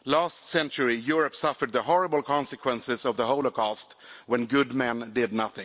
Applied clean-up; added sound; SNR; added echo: none; none; none; none.